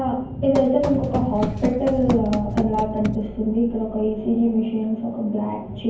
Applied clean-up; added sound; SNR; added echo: none; Run; 7 dB; reverberation time 0.9 s.